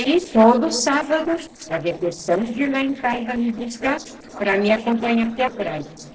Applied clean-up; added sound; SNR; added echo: neural separator model SepFormer DNS4.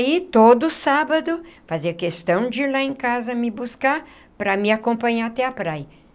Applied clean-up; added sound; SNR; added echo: none; none; none; none.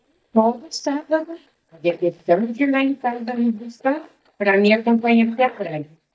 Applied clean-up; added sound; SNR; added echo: neural mask model DeepFilterNet 3.